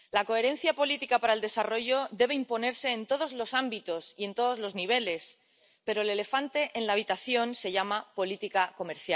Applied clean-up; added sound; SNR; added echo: none; none; none; none.